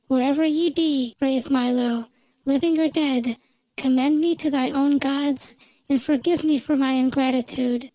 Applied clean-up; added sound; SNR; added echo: none; none; none; none.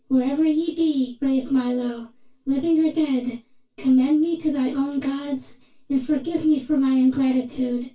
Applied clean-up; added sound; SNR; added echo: none; none; none; reverberation time 0.2 s.